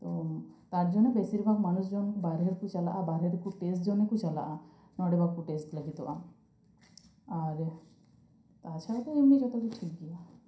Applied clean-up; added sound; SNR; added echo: none; none; none; reverberation time 0.5 s.